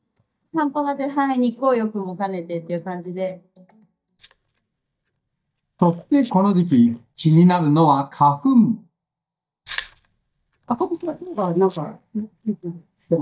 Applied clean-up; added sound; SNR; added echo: neural mask model DeepFilterNet 3.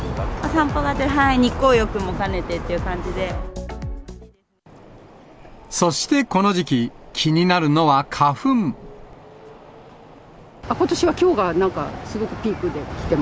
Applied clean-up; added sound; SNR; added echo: none; none; none; none.